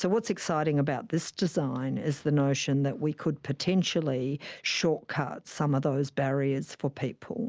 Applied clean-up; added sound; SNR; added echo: none; none; none; none.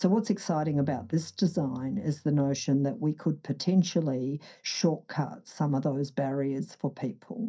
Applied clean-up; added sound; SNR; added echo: neural mask model DeepFilterNet 3.